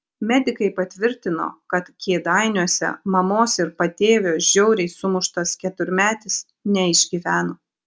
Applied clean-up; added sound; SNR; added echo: none; none; none; none.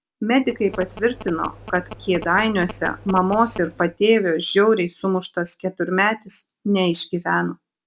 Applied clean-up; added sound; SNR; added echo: none; Telephone; 16 dB; none.